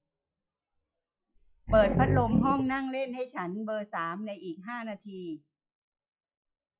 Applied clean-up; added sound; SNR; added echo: classical method log-MMSE.